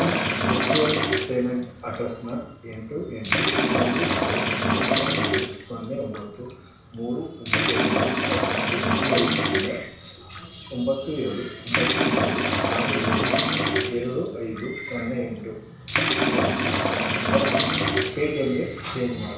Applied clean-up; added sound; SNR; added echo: none; Bathtub (filling or washing) / Liquid; -4 dB; reverberation time 0.7 s.